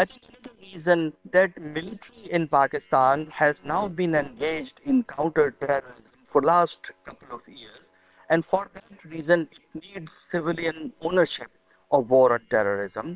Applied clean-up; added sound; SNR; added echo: neural separator model SepFormer WHAM!.